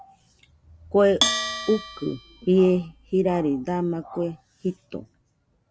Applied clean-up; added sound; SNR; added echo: none; Bell; 6 dB; none.